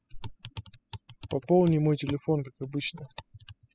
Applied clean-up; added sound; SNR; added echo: classical method spectral subtraction.